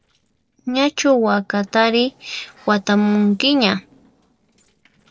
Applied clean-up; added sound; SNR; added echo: neural separator model SepFormer DNS4.